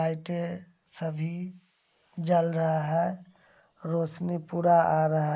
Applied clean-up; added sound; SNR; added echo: neural mask model Resemble Enhance denoiser.